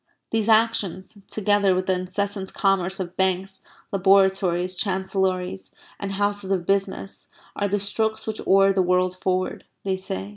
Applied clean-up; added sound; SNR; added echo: none; none; none; none.